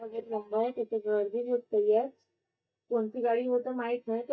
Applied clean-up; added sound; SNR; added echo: neural mask model DeepFilterNet 3.